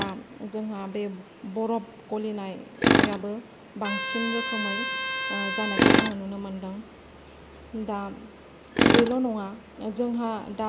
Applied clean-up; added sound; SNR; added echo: none; Tools + Trumpet; -4 dB; none.